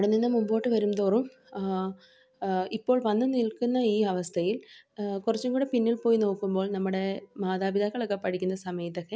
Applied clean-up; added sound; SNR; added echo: none; none; none; none.